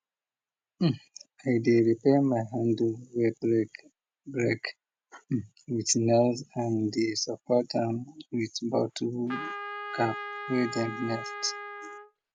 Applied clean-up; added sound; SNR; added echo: none; Trumpet; 10 dB; none.